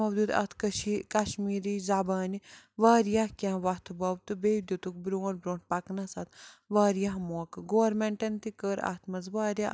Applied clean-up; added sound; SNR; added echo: none; none; none; none.